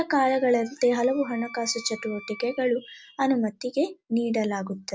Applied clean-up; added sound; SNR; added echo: none; Wind instrument, woodwind instrument; 19 dB; none.